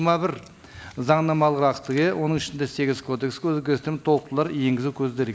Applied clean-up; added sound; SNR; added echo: none; none; none; none.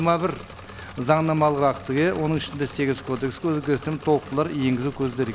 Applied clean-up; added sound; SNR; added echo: none; Engine / Mechanisms; 17 dB; none.